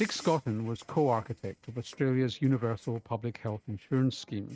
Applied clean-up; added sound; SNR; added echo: neural mask model RNNoise.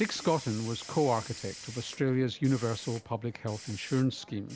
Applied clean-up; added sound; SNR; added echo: none; Hiss; 16 dB; none.